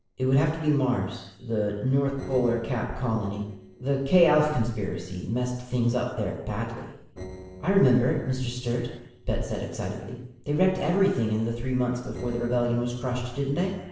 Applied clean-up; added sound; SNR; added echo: neural separator model SepFormer DNS4.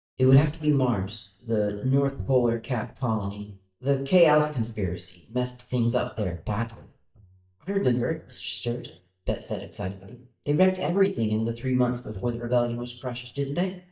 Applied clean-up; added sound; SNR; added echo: neural mask model DeepFilterNet 3.